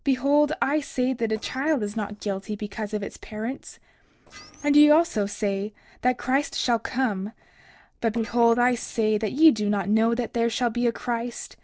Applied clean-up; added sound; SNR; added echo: neural separator model SepFormer DNS4.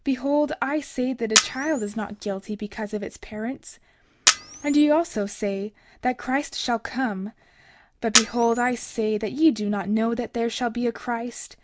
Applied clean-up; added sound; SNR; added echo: none; Camera; 2 dB; none.